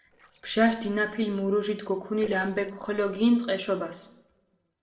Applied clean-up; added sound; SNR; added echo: neural separator model SepFormer DNS4.